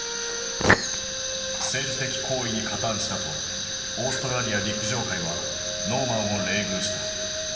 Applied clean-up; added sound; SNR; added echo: none; Fire; -1 dB; reverberation time 2.3 s.